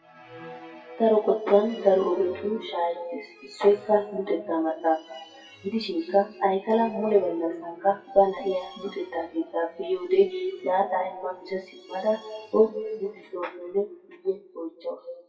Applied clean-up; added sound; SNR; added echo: classical method WPE with log-MMSE.